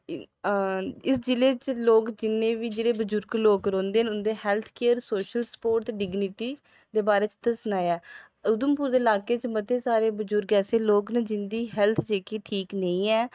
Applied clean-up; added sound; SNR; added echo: neural mask model RNNoise.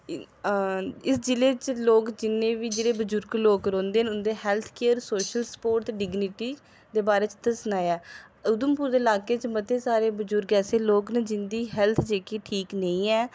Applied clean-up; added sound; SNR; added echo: none; Tambourine; 11 dB; none.